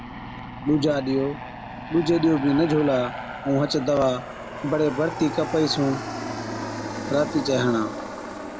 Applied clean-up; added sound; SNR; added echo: none; Aircraft; 9 dB; none.